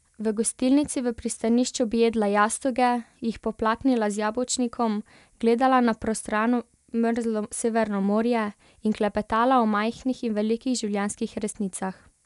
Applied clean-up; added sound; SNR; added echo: none; none; none; none.